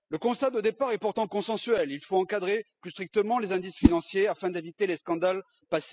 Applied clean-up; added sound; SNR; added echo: classical method spectral subtraction.